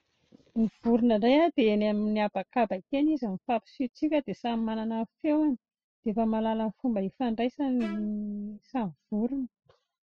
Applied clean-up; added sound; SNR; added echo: classical method spectral subtraction.